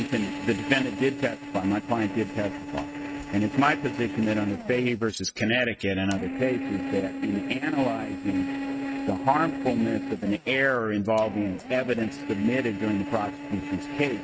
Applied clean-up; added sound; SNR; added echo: neural mask model RNNoise.